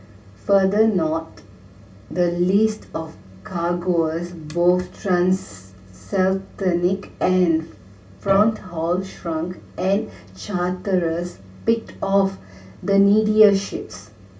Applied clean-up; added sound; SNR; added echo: none; Bowed string instrument; 7 dB; reverberation time 0.2 s.